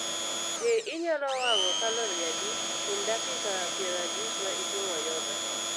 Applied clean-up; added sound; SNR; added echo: none; Domestic sounds, home sounds; -2 dB; none.